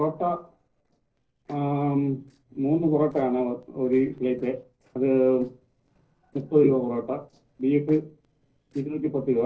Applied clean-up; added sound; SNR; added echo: neural separator model SepFormer DNS4.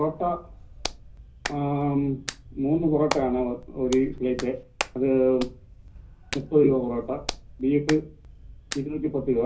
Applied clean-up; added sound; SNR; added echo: none; Hands; 12 dB; reverberation time 0.5 s.